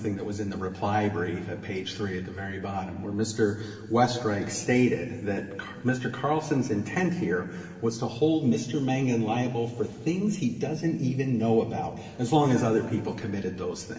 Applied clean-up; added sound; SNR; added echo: none; none; none; reverberation time 2.2 s.